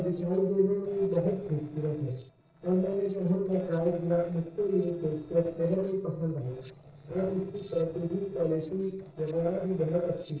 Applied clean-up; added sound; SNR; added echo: neural separator model SepFormer DNS4.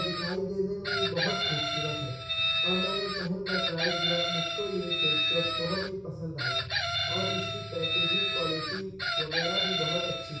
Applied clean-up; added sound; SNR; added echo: none; Chicken, rooster; -3 dB; reverberation time 0.6 s.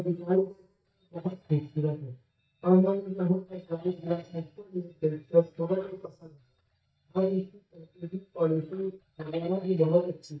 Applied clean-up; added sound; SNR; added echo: neural mask model DeepFilterNet 3.